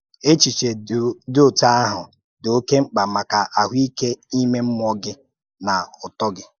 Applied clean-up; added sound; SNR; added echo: neural mask model Resemble Enhance denoiser.